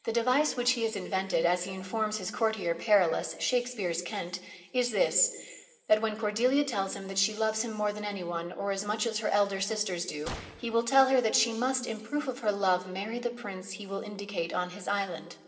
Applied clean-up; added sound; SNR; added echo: neural separator model SepFormer DNS4.